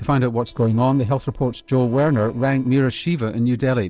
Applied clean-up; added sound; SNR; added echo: neural separator model SepFormer DNS4.